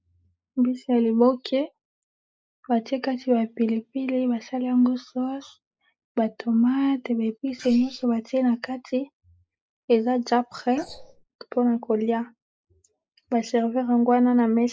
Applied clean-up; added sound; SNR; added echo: neural mask model Resemble Enhance denoiser.